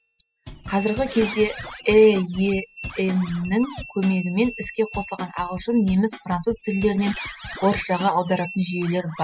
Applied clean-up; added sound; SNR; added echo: classical method spectral subtraction.